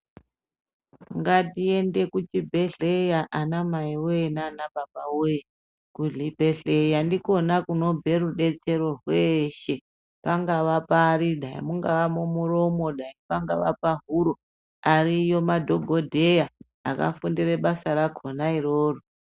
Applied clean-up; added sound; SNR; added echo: none; none; none; none.